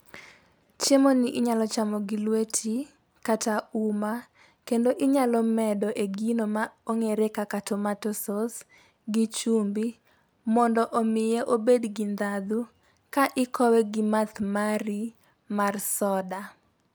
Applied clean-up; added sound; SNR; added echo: none; none; none; none.